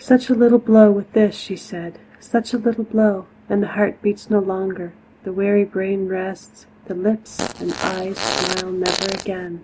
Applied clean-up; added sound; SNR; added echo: none; Fart; 7 dB; none.